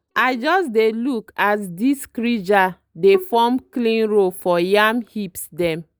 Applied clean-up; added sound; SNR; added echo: neural mask model DeepFilterNet 3.